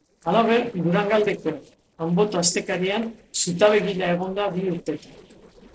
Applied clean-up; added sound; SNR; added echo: neural separator model SepFormer DNS4.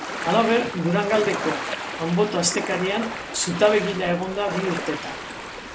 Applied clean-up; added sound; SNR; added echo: none; Ocean; 7 dB; none.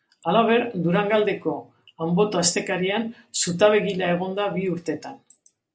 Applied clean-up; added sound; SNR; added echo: none; none; none; none.